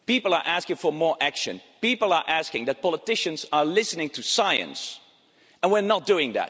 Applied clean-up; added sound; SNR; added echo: none; none; none; none.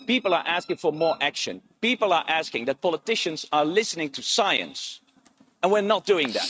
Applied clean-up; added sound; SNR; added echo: neural mask model RNNoise.